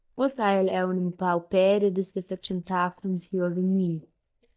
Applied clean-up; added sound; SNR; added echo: neural mask model DeepFilterNet 3.